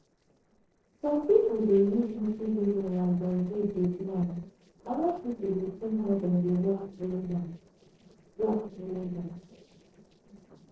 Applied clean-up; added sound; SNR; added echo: neural separator model SepFormer DNS4.